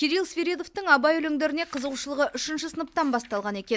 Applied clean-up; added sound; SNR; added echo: none; none; none; none.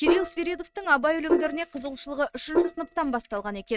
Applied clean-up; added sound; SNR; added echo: neural mask model RNNoise.